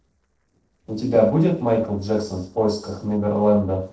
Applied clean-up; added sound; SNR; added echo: neural separator model SepFormer DNS4.